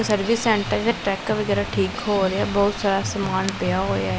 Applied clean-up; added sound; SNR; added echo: none; Drum kit; 11 dB; none.